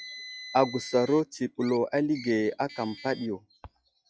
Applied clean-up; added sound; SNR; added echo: classical method log-MMSE.